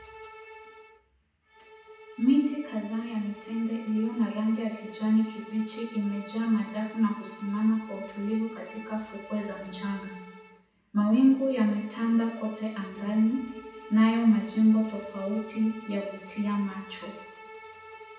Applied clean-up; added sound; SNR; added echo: none; Bowed string instrument; 18 dB; reverberation time 0.8 s.